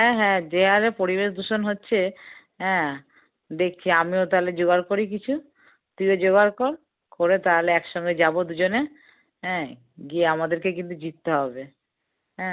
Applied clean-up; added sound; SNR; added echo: none; none; none; none.